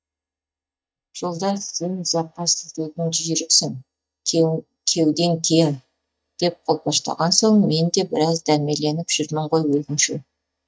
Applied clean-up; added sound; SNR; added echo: neural mask model DeepFilterNet 3.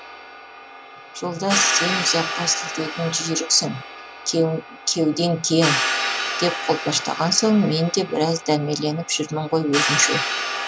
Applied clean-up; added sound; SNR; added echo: none; Hi-hat; 5 dB; none.